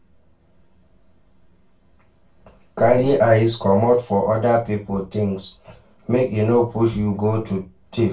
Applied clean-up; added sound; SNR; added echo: none; none; none; reverberation time 0.2 s.